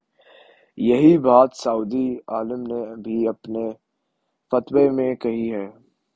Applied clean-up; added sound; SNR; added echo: none; none; none; none.